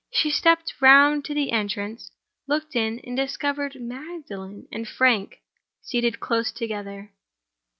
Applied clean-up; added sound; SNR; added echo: none; none; none; none.